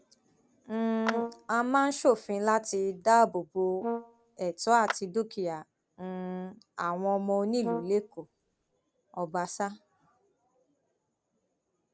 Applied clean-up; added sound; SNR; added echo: none; Brass instrument + Clapping; 8 dB; none.